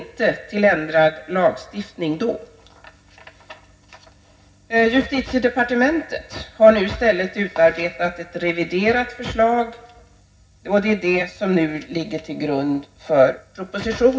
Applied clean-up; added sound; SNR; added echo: none; none; none; reverberation time 0.4 s.